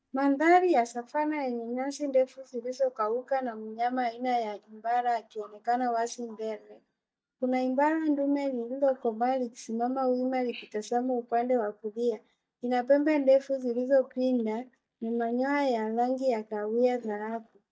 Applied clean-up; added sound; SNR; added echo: neural mask model DeepFilterNet 3.